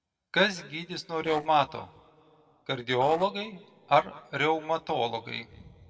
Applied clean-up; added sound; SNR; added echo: neural separator model SepFormer DNS4.